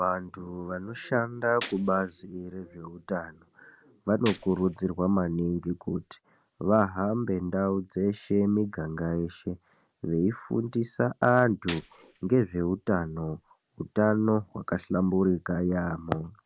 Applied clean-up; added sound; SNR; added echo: none; Gunshot, gunfire; 17 dB; none.